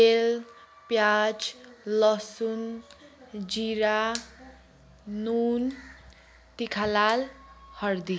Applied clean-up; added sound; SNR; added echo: none; none; none; none.